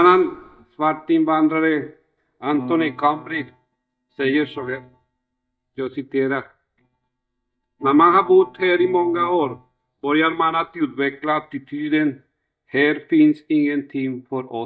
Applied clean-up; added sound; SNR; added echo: neural mask model DeepFilterNet 3.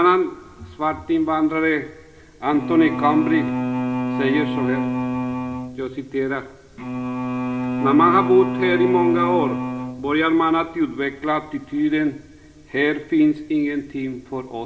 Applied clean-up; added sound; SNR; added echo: none; Bowed string instrument; 3 dB; reverberation time 2.6 s.